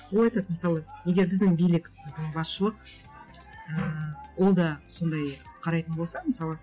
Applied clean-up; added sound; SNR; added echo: none; none; none; none.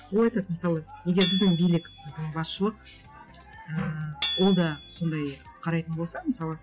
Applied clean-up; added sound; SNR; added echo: none; Hammer / Chink, clink; 10 dB; none.